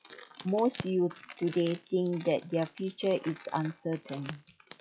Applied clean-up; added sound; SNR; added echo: classical method log-MMSE.